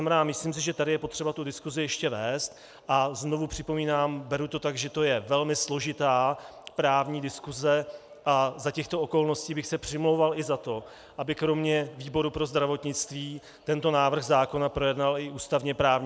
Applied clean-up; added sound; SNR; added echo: none; none; none; none.